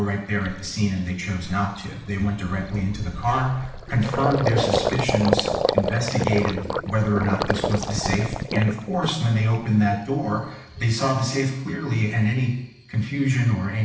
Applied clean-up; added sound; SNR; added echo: none; Gurgling; 6 dB; reverberation time 0.8 s.